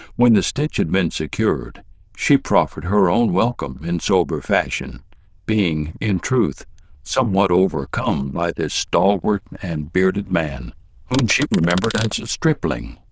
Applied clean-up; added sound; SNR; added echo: neural diffusion model UNIVERSE++.